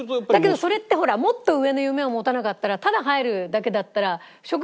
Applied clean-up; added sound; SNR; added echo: none; none; none; none.